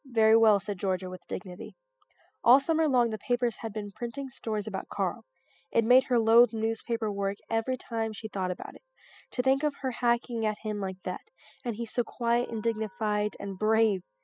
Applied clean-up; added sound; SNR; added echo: classical method spectral subtraction.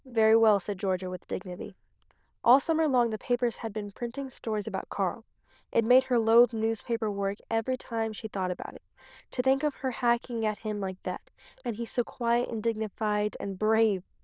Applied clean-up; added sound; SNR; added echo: neural diffusion model UNIVERSE++.